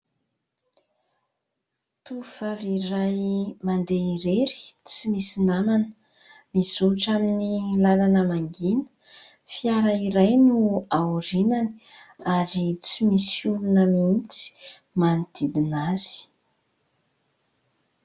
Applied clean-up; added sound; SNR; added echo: none; none; none; none.